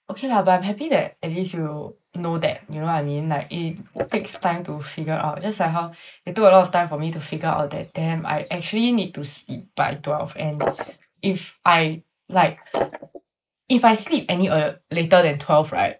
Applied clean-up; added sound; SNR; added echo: neural mask model Resemble Enhance denoiser.